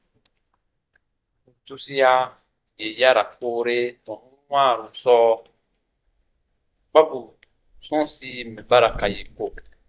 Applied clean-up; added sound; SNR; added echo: neural mask model DeepFilterNet 3.